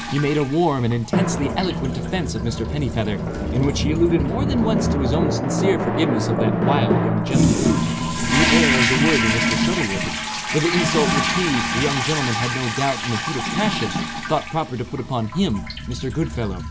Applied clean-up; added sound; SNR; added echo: none; Toilet flush + Drum; -1 dB; none.